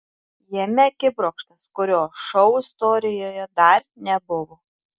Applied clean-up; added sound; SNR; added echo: none; none; none; none.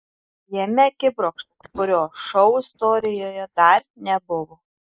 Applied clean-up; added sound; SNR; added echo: neural mask model Resemble Enhance denoiser.